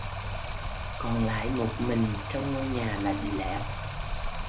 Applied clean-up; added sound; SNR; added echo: none; Stream; 1 dB; none.